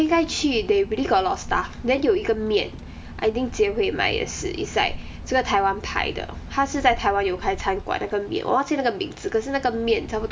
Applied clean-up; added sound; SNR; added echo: none; Engine / Boat, Water vehicle; 14 dB; none.